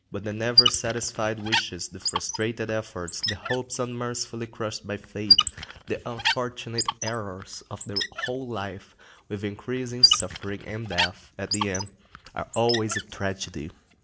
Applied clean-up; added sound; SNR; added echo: none; Squeak; -2 dB; none.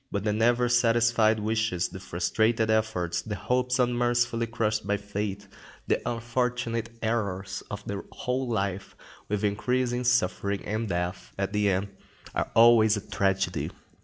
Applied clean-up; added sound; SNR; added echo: none; none; none; none.